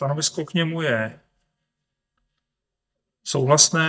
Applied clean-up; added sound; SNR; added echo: neural mask model DeepFilterNet 3.